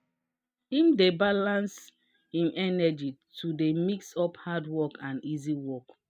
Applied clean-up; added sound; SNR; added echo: neural mask model RNNoise.